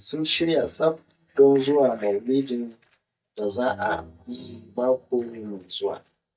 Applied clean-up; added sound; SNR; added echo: neural mask model DeepFilterNet 3.